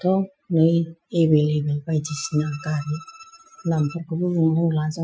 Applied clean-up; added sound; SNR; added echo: classical method Wiener filter.